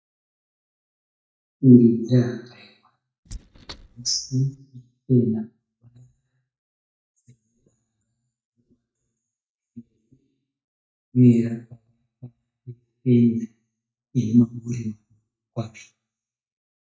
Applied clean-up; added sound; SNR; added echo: neural mask model DeepFilterNet 3.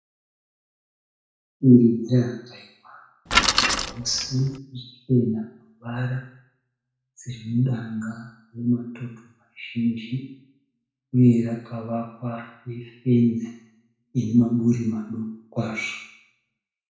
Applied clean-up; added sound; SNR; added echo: none; Bicycle; -1 dB; reverberation time 0.6 s.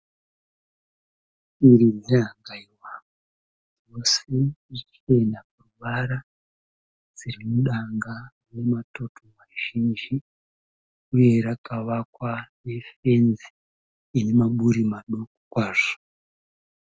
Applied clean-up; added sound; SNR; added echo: none; none; none; none.